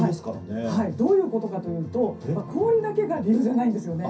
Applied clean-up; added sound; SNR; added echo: none; none; none; reverberation time 0.3 s.